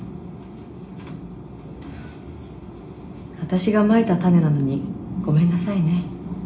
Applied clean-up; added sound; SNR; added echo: none; none; none; reverberation time 0.4 s.